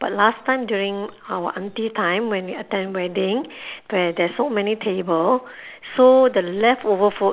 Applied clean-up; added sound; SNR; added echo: none; none; none; none.